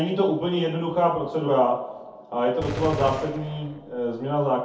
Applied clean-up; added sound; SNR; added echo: none; Gunshot, gunfire; 10 dB; reverberation time 0.5 s.